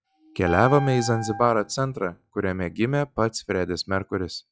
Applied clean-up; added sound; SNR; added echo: classical method log-MMSE.